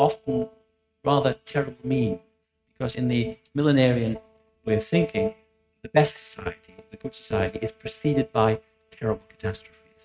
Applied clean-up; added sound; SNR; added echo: neural mask model RNNoise.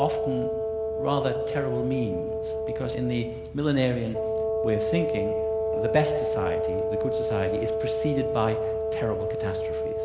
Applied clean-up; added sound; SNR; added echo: none; Wind instrument, woodwind instrument; -2 dB; none.